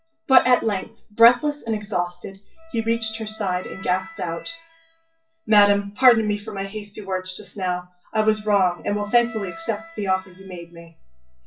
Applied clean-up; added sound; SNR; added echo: classical method WPE with log-MMSE.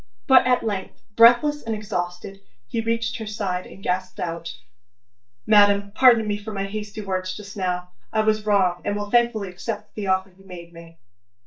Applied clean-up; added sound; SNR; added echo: neural mask model DeepFilterNet 3.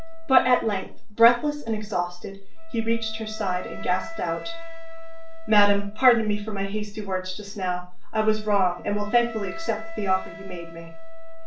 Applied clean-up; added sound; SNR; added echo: none; Wind instrument, woodwind instrument; 19 dB; reverberation time 0.3 s.